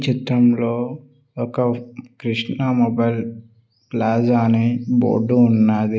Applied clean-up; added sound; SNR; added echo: none; none; none; none.